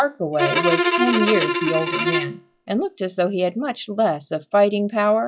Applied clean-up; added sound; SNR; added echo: classical method log-MMSE.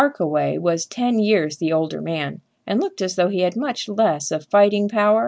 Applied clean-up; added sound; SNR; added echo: none; none; none; none.